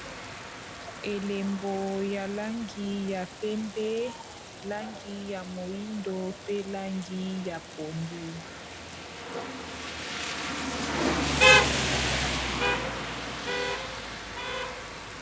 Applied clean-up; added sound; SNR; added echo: none; Rain; -5 dB; none.